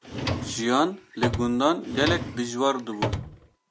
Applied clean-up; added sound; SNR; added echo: none; Drawer open or close; 5 dB; none.